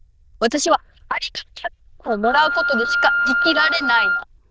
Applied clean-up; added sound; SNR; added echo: neural diffusion model UNIVERSE++.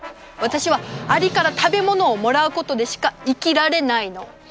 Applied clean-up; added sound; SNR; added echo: none; none; none; none.